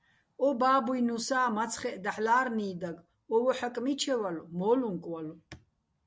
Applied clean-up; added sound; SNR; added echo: none; none; none; none.